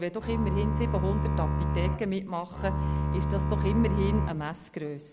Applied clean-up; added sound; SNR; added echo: none; Bowed string instrument; -3 dB; none.